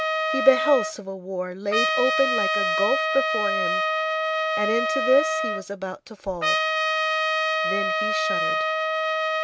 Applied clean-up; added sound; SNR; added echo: none; Trumpet; -3 dB; none.